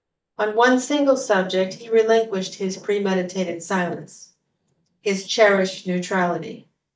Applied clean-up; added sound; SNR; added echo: neural mask model DeepFilterNet 3.